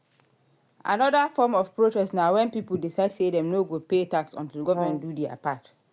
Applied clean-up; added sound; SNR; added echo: none; Brass instrument; 8 dB; none.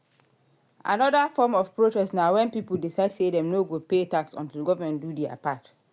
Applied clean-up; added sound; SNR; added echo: none; none; none; none.